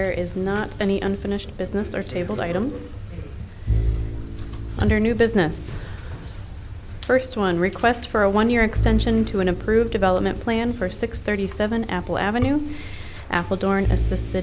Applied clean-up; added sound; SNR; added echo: none; Bowed string instrument; 8 dB; none.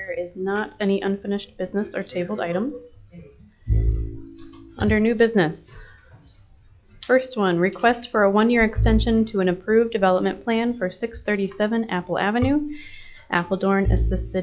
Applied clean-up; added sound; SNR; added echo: classical method log-MMSE.